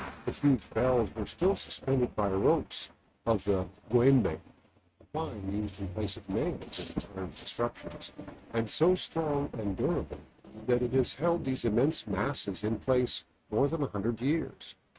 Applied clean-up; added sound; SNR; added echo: neural mask model RNNoise.